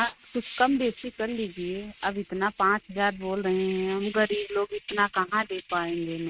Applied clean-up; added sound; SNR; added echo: neural mask model RNNoise.